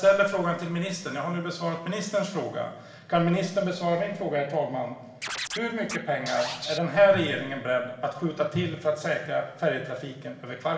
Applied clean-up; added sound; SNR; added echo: none; Scratching (performance technique); 11 dB; reverberation time 1.0 s.